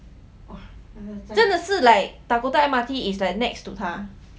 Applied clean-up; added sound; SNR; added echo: none; none; none; none.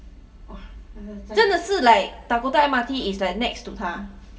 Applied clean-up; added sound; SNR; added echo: none; none; none; reverberation time 0.4 s.